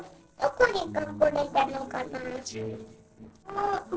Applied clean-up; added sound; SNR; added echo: neural separator model SepFormer DNS4.